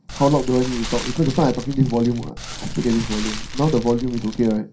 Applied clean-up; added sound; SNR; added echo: none; Fire; 9 dB; reverberation time 0.3 s.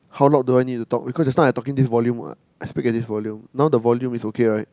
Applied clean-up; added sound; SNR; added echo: none; none; none; none.